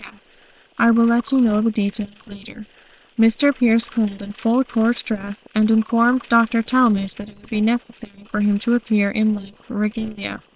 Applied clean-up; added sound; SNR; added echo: neural separator model SepFormer WHAM!.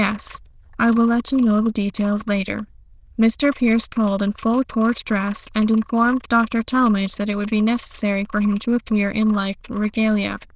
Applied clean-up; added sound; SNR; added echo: neural diffusion model UNIVERSE++.